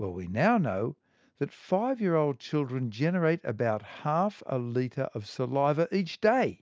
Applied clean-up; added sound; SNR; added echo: none; none; none; none.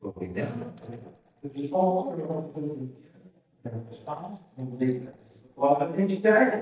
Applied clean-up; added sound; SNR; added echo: neural mask model DeepFilterNet 3.